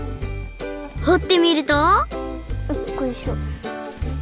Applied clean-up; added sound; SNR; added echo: none; none; none; none.